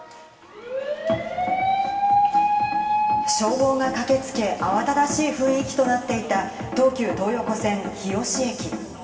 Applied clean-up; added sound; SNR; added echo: none; none; none; reverberation time 2.7 s.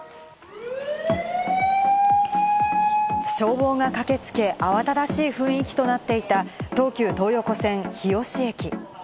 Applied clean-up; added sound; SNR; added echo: none; none; none; none.